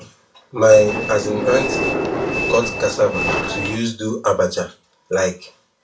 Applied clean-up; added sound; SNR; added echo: none; Train; 3 dB; reverberation time 0.3 s.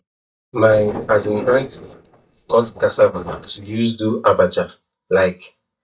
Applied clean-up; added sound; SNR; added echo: neural mask model DeepFilterNet 3.